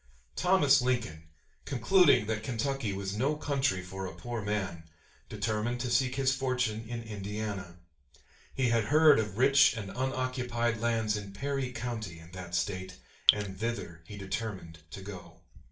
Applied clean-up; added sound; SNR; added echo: none; Drip; 0 dB; reverberation time 0.3 s.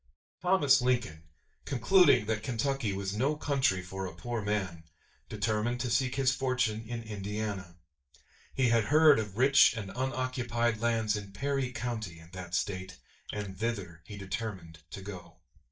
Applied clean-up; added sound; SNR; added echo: neural mask model DeepFilterNet 3.